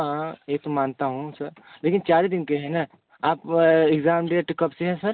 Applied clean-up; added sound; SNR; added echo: none; none; none; none.